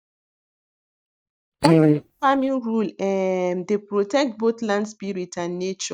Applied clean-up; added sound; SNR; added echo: neural mask model DeepFilterNet 3.